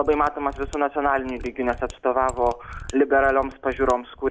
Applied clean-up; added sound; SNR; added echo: none; Mechanisms; 15 dB; none.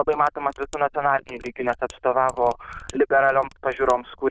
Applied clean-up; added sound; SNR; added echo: neural diffusion model UNIVERSE++.